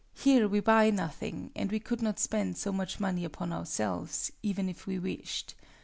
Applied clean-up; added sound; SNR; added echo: none; none; none; none.